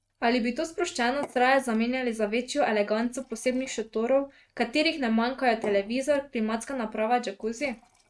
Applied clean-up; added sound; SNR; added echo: neural mask model RNNoise.